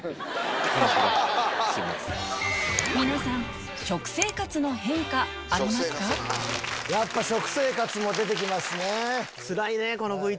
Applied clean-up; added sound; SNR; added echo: none; Finger snapping + Bowed string instrument; 12 dB; none.